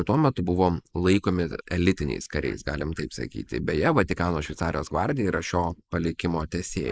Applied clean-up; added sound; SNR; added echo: neural mask model Resemble Enhance denoiser.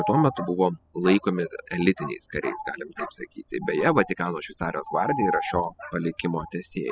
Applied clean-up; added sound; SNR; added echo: classical method spectral subtraction.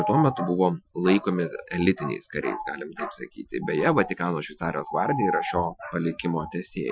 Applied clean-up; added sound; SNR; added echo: classical method Wiener filter.